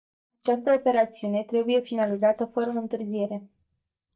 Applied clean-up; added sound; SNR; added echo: neural mask model DeepFilterNet 3.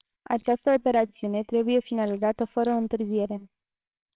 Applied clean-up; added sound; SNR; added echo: neural separator model SepFormer WHAMR!.